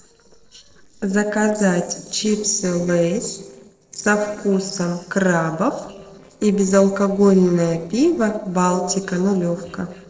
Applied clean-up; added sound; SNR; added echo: neural separator model SepFormer DNS4.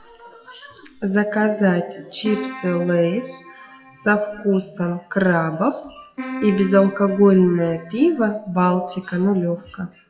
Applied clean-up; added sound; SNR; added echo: classical method WPE with log-MMSE.